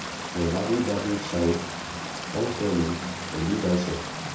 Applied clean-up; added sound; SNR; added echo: none; Stream; 7 dB; reverberation time 0.6 s.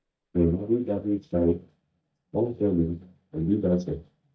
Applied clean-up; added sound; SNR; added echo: neural mask model DeepFilterNet 3.